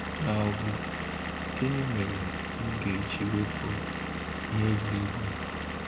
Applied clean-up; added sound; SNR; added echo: none; Engine / Vehicle; 2 dB; none.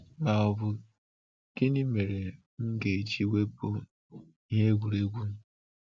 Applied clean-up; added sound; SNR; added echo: none; none; none; none.